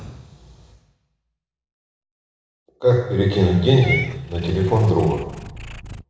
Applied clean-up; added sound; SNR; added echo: none; Meow / Purr; 14 dB; reverberation time 1.0 s.